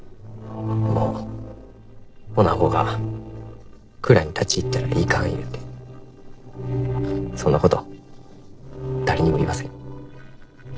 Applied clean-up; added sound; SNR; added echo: neural separator model SepFormer DNS4.